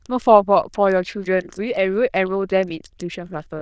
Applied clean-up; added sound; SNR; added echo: neural diffusion model UNIVERSE++.